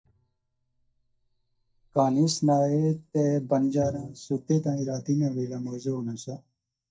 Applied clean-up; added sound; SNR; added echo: neural mask model DeepFilterNet 3.